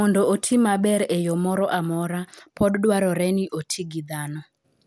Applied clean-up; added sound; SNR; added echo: none; none; none; none.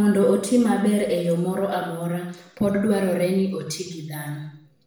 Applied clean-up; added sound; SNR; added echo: none; none; none; reverberation time 0.7 s.